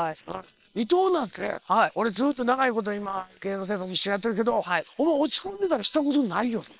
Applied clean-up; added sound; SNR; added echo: neural separator model SepFormer WHAM!.